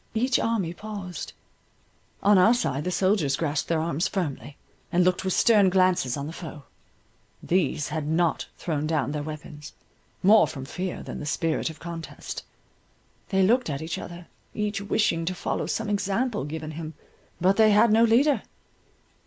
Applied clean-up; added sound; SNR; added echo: none; none; none; none.